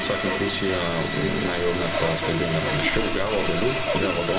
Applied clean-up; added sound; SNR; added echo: none; Sawing; 1 dB; reverberation time 0.7 s.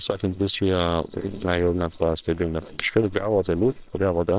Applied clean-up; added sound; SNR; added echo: neural separator model SepFormer WHAMR!.